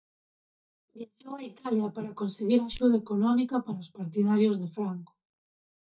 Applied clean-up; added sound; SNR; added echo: neural mask model DeepFilterNet 3.